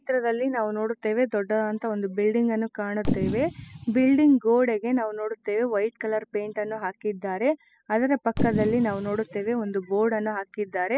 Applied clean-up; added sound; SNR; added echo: classical method spectral subtraction.